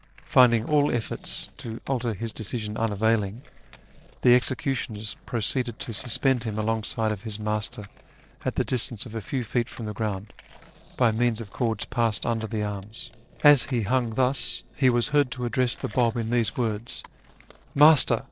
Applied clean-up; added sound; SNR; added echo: neural separator model SepFormer DNS4.